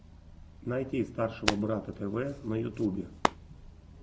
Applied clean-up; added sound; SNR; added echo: none; Hands; 3 dB; none.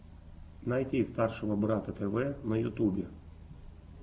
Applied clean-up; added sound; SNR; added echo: none; none; none; none.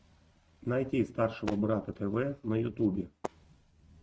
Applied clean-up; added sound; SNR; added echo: neural mask model RNNoise.